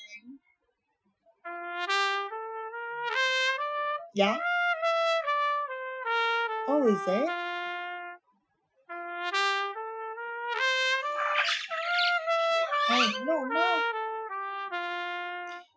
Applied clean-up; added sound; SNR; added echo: classical method Wiener filter.